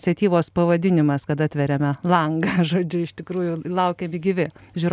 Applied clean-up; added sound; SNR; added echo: none; none; none; none.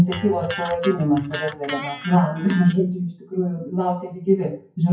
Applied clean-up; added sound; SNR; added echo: classical method WPE with log-MMSE.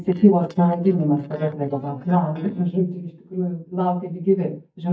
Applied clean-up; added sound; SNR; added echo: neural mask model DeepFilterNet 3.